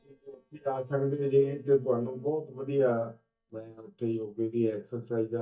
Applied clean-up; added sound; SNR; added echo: neural mask model DeepFilterNet 3.